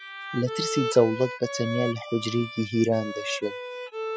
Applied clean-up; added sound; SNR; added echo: classical method spectral subtraction.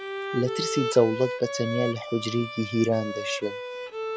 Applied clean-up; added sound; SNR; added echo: none; Bowed string instrument; 6 dB; none.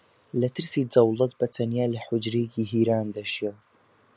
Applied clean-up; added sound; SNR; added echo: none; none; none; none.